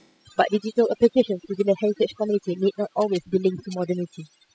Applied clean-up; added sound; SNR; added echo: classical method spectral subtraction.